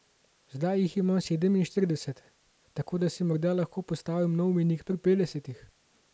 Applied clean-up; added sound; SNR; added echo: none; none; none; none.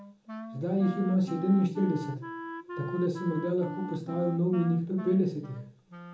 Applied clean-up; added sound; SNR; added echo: none; Wind instrument, woodwind instrument; 12 dB; reverberation time 1.0 s.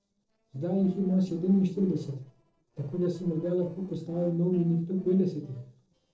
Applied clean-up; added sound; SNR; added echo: neural separator model SepFormer DNS4.